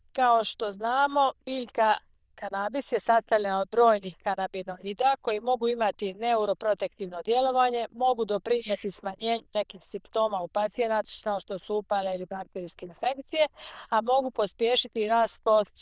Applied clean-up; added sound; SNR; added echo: neural diffusion model UNIVERSE++.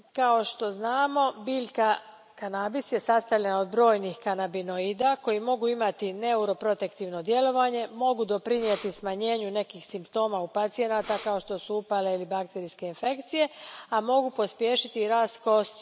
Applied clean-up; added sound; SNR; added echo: none; Breathing; 18 dB; none.